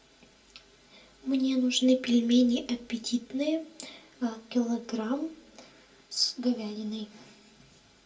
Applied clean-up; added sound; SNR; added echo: none; none; none; reverberation time 0.2 s.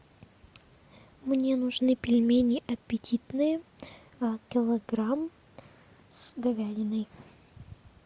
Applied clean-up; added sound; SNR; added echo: none; none; none; none.